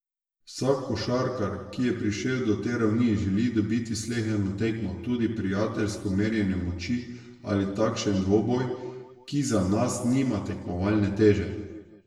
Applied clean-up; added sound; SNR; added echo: none; none; none; reverberation time 1.2 s.